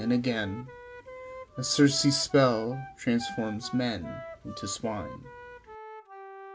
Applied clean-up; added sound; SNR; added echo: none; Wind instrument, woodwind instrument; 14 dB; none.